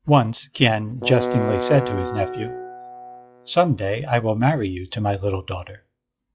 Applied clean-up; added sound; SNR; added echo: classical method log-MMSE.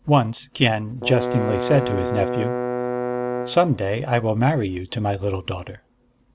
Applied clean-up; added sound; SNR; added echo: none; Bowed string instrument; 3 dB; none.